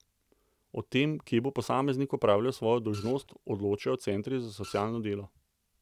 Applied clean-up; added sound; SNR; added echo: none; Printer; 18 dB; none.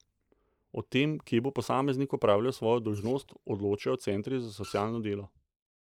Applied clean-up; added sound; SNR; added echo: neural mask model Resemble Enhance denoiser.